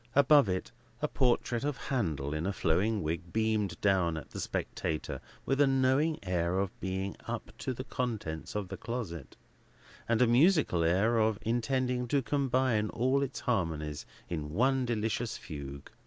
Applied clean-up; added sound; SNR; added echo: none; none; none; none.